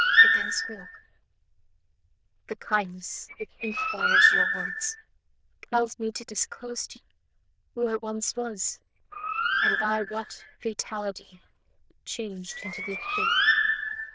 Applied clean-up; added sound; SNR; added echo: neural diffusion model UNIVERSE++.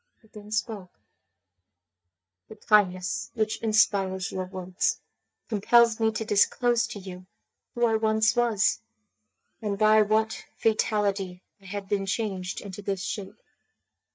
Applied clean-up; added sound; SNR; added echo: neural mask model DeepFilterNet 3.